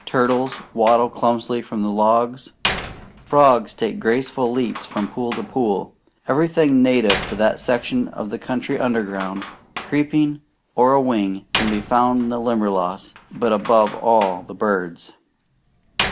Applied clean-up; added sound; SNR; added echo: none; Slam; 12 dB; none.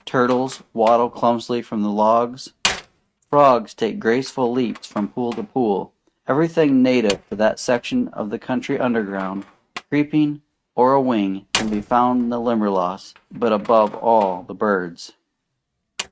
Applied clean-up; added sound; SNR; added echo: neural mask model RNNoise.